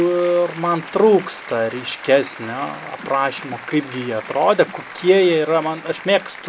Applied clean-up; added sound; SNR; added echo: none; Applause; 16 dB; none.